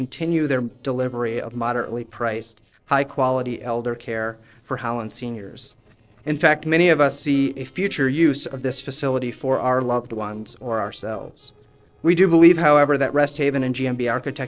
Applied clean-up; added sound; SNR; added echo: neural separator model SepFormer DNS4.